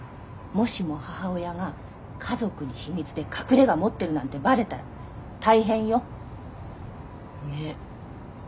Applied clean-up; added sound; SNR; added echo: none; none; none; none.